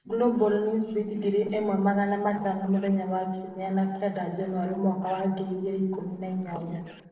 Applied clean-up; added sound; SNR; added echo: neural separator model SepFormer DNS4.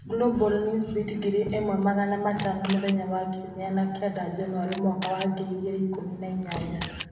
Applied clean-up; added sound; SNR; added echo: none; Camera; 13 dB; reverberation time 0.9 s.